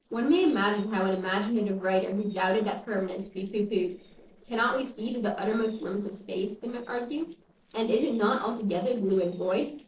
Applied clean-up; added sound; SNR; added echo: neural separator model SepFormer DNS4.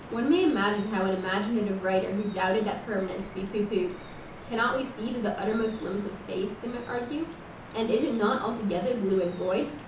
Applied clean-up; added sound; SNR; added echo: none; Drip; 15 dB; reverberation time 0.8 s.